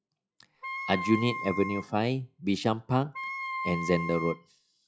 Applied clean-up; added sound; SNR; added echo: classical method log-MMSE.